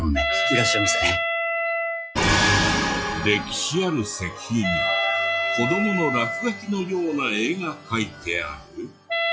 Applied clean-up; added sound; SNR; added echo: classical method log-MMSE.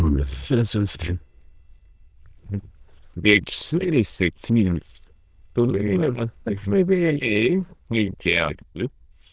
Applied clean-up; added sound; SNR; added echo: neural diffusion model UNIVERSE++.